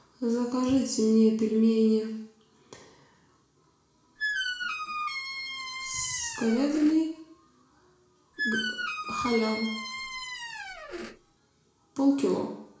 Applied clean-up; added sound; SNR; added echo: none; Squeak; 6 dB; reverberation time 0.6 s.